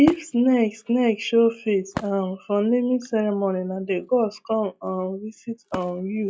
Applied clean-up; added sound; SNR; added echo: classical method log-MMSE.